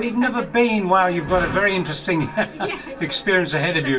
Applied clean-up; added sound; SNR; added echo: none; none; none; reverberation time 0.2 s.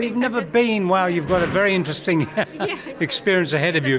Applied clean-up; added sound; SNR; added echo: none; none; none; none.